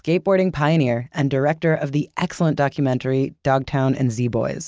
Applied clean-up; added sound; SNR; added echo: none; none; none; none.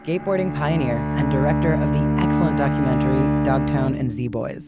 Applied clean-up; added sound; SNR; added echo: none; Bowed string instrument; -3 dB; none.